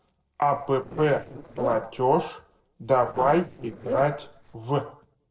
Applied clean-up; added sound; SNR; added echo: neural separator model SepFormer DNS4.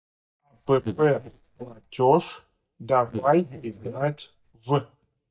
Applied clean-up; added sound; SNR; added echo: neural mask model DeepFilterNet 3.